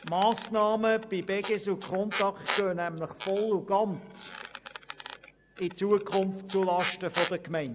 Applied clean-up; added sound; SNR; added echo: none; Squeak; 9 dB; none.